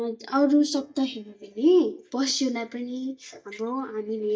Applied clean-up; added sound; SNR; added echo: neural mask model DeepFilterNet 3.